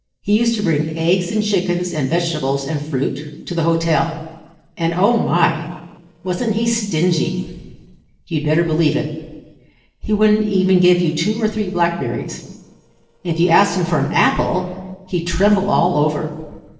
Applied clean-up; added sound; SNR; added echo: neural separator model SepFormer DNS4.